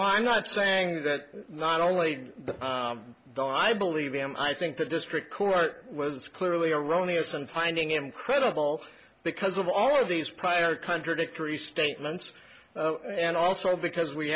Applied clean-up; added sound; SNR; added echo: none; none; none; none.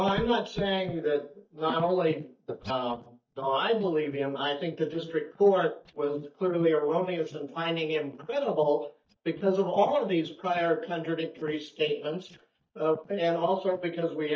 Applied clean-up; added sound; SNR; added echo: neural mask model DeepFilterNet 3.